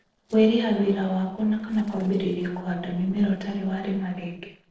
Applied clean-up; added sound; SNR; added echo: neural separator model SepFormer DNS4.